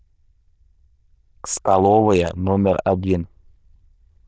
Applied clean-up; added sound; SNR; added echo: neural diffusion model UNIVERSE++.